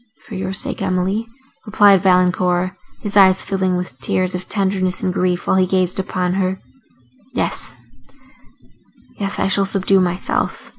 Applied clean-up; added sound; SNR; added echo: none; none; none; none.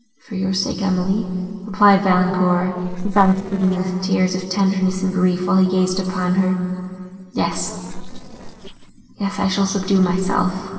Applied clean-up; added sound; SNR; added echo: neural separator model SepFormer DNS4.